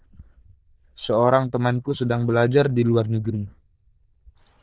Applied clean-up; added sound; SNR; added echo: neural diffusion model UNIVERSE++.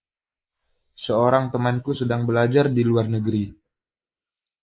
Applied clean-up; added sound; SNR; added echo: neural mask model Resemble Enhance denoiser.